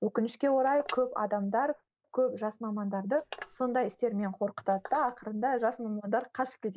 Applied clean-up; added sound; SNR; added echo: neural mask model Resemble Enhance denoiser.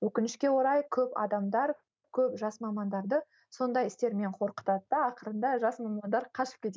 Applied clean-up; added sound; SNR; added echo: none; none; none; none.